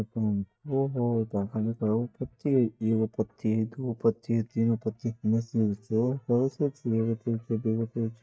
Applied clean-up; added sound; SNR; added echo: neural mask model DeepFilterNet 3.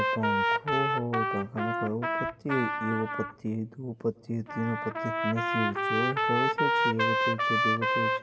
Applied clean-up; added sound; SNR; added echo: none; Trumpet; -3 dB; reverberation time 1.2 s.